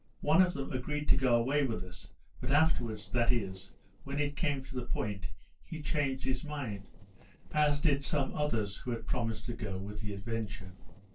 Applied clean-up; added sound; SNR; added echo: neural separator model SepFormer DNS4.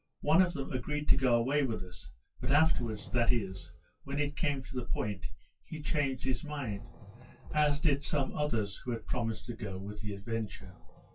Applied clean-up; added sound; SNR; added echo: classical method WPE with log-MMSE.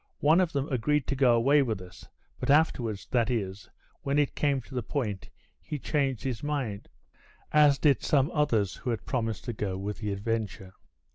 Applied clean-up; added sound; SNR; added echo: none; none; none; none.